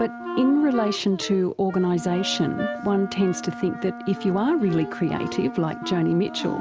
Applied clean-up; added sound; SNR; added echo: none; Wind instrument, woodwind instrument + Wind instrument, woodwind instrument; 10 dB; none.